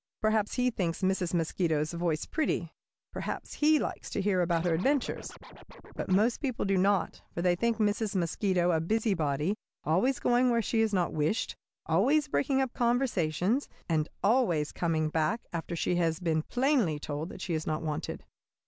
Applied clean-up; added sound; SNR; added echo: none; Scratching (performance technique); 16 dB; none.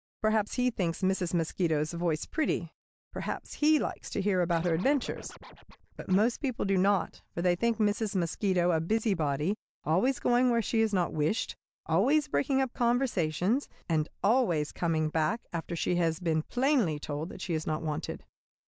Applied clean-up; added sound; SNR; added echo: neural mask model DeepFilterNet 3.